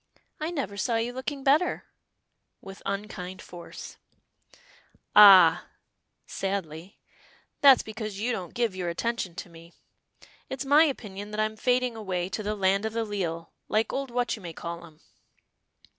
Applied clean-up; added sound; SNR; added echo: none; none; none; none.